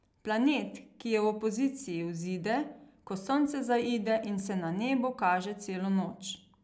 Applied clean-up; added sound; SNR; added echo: none; none; none; none.